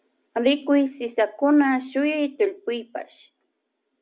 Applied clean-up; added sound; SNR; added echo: none; none; none; none.